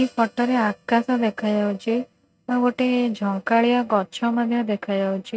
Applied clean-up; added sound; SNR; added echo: neural mask model RNNoise.